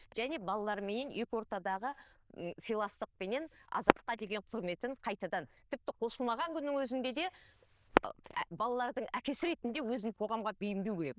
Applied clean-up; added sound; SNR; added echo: neural diffusion model UNIVERSE++.